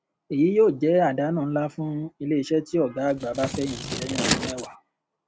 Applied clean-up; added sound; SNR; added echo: none; Scissors; 5 dB; none.